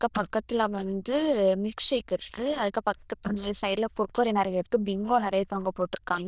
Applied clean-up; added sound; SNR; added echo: neural diffusion model UNIVERSE++.